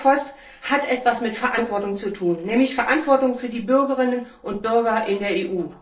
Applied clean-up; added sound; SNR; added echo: neural separator model SepFormer DNS4.